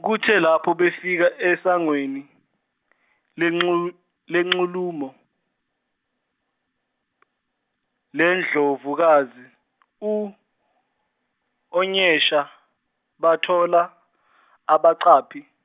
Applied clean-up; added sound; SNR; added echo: none; none; none; none.